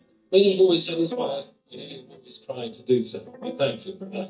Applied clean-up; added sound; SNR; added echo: neural mask model DeepFilterNet 3.